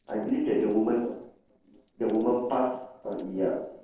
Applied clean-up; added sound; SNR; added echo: neural separator model SepFormer DNS4.